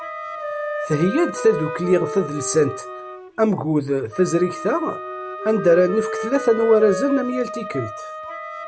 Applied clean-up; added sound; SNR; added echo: none; Wind instrument, woodwind instrument + Wind instrument, woodwind instrument; 8 dB; none.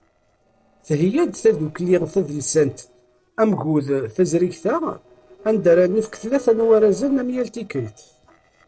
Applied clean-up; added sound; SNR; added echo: neural separator model SepFormer DNS4.